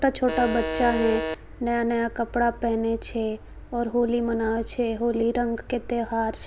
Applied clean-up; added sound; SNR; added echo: none; Alarm; 4 dB; none.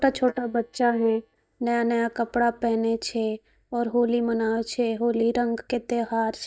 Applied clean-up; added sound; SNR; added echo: neural mask model DeepFilterNet 3.